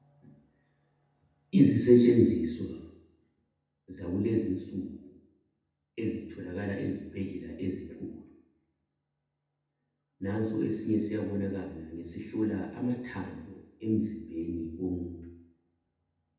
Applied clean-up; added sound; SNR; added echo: none; none; none; reverberation time 0.8 s.